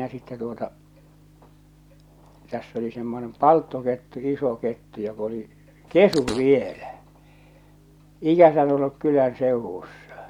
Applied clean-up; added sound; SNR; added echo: none; Fart; 12 dB; none.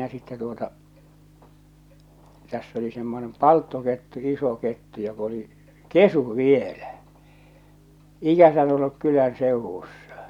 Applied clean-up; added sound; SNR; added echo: none; none; none; none.